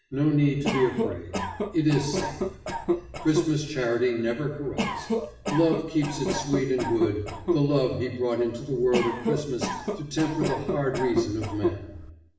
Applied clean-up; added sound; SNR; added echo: none; Cough; 4 dB; reverberation time 0.9 s.